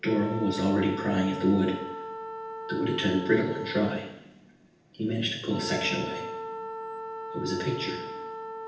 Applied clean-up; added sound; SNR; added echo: none; Wind instrument, woodwind instrument; 8 dB; reverberation time 0.9 s.